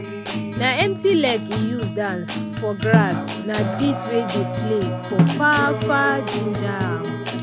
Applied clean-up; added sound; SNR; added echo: none; Snare drum + Acoustic guitar; 0 dB; none.